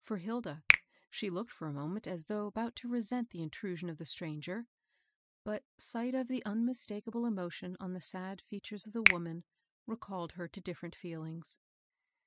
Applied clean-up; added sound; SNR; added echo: classical method spectral subtraction.